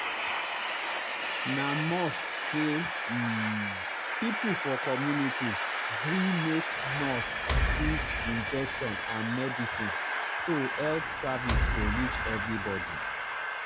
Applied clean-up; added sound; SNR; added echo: none; Door + Train; -2 dB; none.